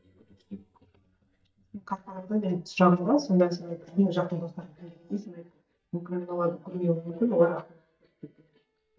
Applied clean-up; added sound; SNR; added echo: neural mask model DeepFilterNet 3.